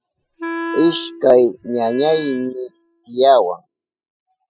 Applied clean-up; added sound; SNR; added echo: classical method spectral subtraction.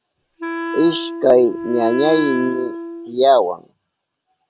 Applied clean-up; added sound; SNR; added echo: none; Wind instrument, woodwind instrument; 8 dB; none.